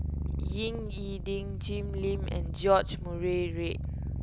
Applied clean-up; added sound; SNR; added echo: none; Purr; 2 dB; none.